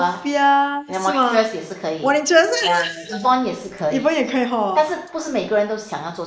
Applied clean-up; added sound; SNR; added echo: neural mask model Resemble Enhance denoiser.